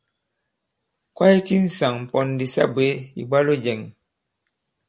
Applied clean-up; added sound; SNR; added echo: none; none; none; none.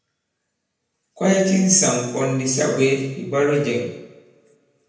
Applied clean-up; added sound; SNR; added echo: none; none; none; reverberation time 0.9 s.